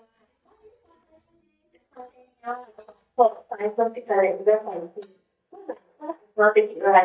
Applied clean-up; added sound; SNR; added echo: neural mask model DeepFilterNet 3.